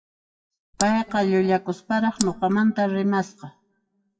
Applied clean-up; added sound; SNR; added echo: classical method WPE with log-MMSE.